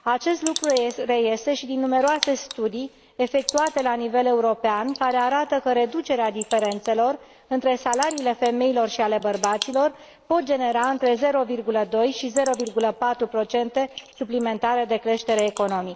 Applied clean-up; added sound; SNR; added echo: neural mask model Resemble Enhance denoiser.